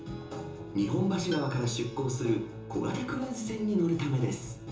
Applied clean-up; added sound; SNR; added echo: none; Tools; 17 dB; reverberation time 0.6 s.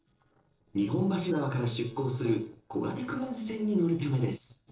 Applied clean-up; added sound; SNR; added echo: neural separator model SepFormer DNS4.